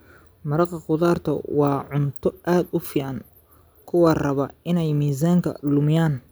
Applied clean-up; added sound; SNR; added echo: none; none; none; none.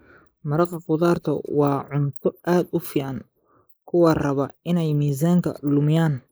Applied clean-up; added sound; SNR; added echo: neural mask model Resemble Enhance denoiser.